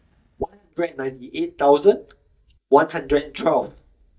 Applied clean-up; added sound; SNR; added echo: neural mask model DeepFilterNet 3.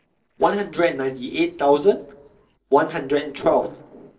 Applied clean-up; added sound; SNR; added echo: neural separator model SepFormer DNS4.